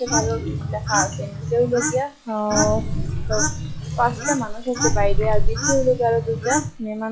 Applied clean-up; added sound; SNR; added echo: classical method log-MMSE.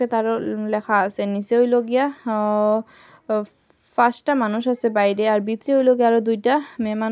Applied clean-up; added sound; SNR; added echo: none; none; none; none.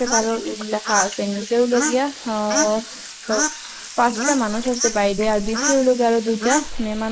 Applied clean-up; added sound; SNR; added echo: neural mask model Resemble Enhance denoiser.